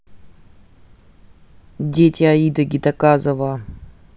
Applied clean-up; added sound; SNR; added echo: none; none; none; none.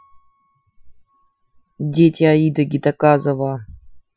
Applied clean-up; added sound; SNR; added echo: classical method Wiener filter.